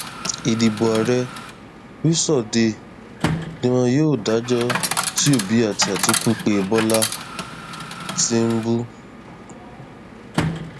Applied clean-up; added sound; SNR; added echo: none; Coin (dropping) / Chatter; 6 dB; none.